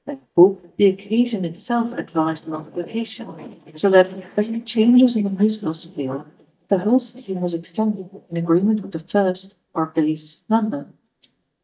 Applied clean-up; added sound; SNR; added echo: neural mask model DeepFilterNet 3.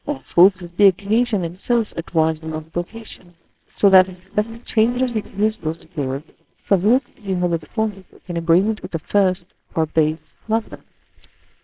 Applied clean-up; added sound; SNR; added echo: neural separator model SepFormer WHAMR!.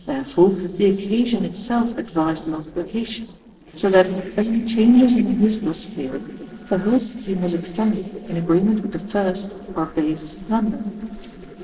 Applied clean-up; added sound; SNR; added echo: neural separator model SepFormer DNS4.